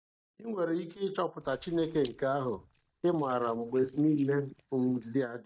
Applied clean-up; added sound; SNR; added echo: neural mask model DeepFilterNet 3.